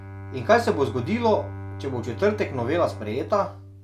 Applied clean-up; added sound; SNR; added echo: none; Bowed string instrument; 11 dB; none.